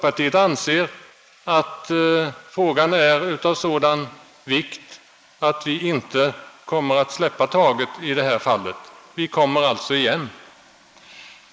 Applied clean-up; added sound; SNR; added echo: neural mask model Resemble Enhance denoiser.